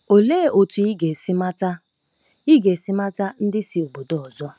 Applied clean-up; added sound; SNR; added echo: none; none; none; none.